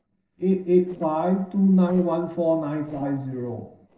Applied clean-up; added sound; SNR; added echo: neural separator model SepFormer DNS4.